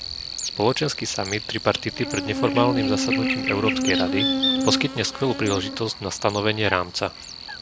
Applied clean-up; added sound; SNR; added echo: none; Buzz; 2 dB; none.